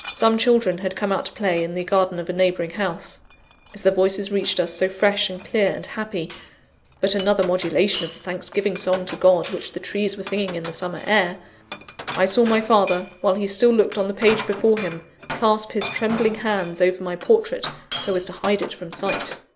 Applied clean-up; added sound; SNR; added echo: none; Glass; 15 dB; none.